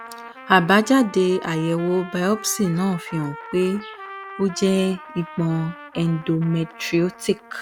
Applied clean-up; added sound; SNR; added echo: none; Trumpet; 17 dB; none.